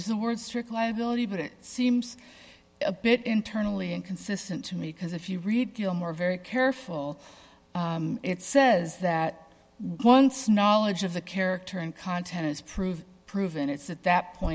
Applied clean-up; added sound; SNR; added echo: none; none; none; none.